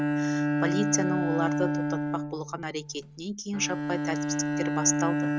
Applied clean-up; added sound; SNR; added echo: none; Bowed string instrument; -4 dB; none.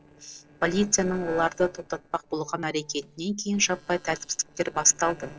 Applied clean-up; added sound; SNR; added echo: neural separator model SepFormer DNS4.